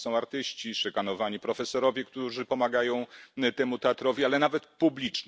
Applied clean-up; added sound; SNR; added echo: none; none; none; none.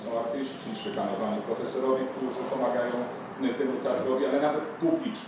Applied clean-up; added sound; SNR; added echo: none; Wind / Rain; 10 dB; reverberation time 0.7 s.